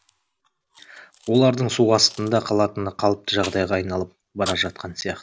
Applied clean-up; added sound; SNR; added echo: none; Chewing, mastication; 20 dB; none.